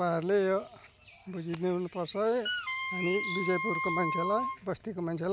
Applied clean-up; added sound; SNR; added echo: none; Wind instrument, woodwind instrument; 2 dB; none.